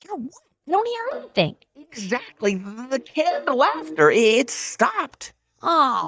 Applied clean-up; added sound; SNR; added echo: neural mask model DeepFilterNet 3.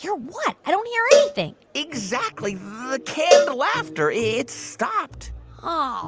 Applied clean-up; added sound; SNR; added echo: none; Cowbell; -1 dB; none.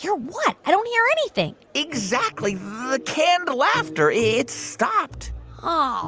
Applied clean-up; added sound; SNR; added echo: none; none; none; none.